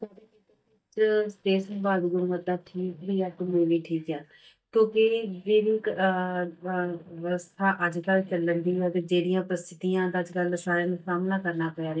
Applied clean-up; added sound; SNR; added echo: neural mask model DeepFilterNet 3.